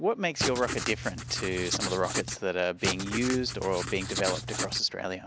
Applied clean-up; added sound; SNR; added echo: none; Writing; 4 dB; none.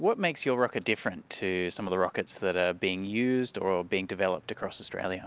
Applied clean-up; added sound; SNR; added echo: none; none; none; none.